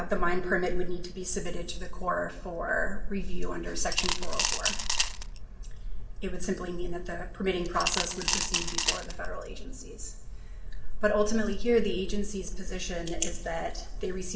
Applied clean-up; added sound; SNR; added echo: none; Coin (dropping) / Glass; 3 dB; reverberation time 0.7 s.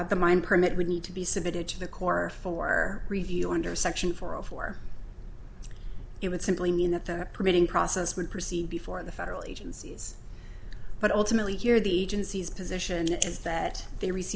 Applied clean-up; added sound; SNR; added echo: none; none; none; none.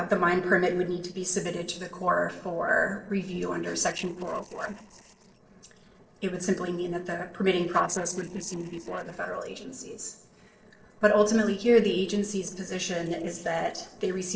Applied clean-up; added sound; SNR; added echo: neural separator model SepFormer DNS4.